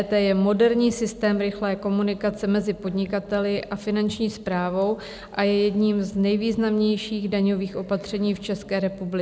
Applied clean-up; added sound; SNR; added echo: none; none; none; none.